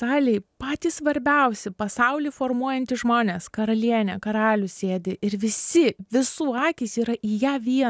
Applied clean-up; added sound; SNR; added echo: none; none; none; none.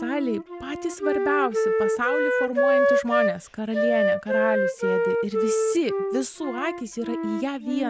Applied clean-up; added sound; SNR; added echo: none; Wind instrument, woodwind instrument; -4 dB; none.